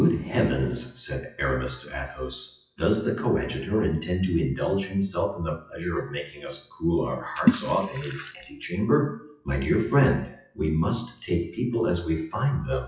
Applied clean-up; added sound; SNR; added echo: classical method WPE with log-MMSE.